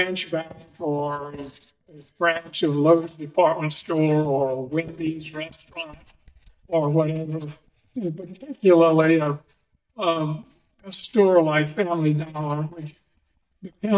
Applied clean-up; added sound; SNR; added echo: neural mask model DeepFilterNet 3.